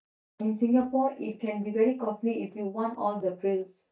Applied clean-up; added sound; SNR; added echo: neural mask model DeepFilterNet 3.